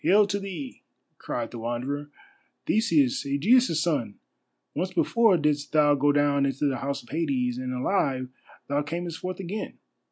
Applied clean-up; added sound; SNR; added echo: none; none; none; none.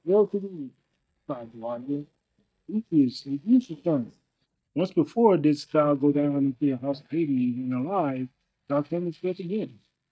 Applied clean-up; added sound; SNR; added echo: neural mask model DeepFilterNet 3.